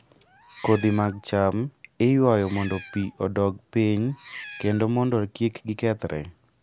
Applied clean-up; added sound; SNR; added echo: none; Meow; 19 dB; none.